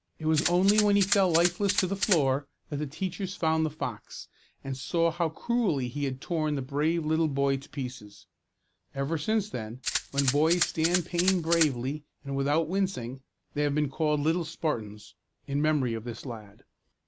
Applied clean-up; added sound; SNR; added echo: none; Rattle (instrument); 3 dB; none.